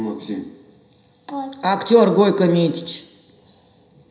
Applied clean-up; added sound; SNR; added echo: none; none; none; reverberation time 0.9 s.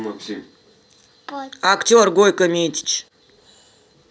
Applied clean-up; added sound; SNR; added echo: none; none; none; none.